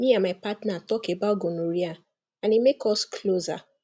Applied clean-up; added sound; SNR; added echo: none; none; none; none.